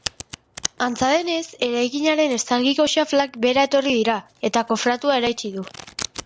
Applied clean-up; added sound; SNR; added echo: none; Domestic sounds, home sounds; 17 dB; none.